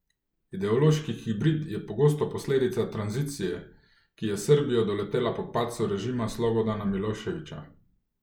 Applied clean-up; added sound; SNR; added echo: none; none; none; none.